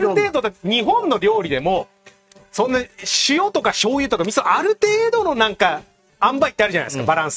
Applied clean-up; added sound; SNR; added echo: neural mask model RNNoise.